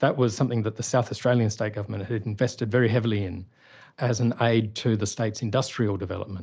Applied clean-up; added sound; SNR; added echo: none; none; none; none.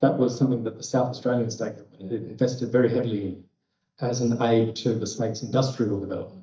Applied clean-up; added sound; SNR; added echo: neural mask model DeepFilterNet 3.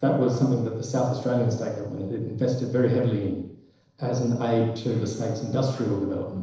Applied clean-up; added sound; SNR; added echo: neural separator model SepFormer DNS4.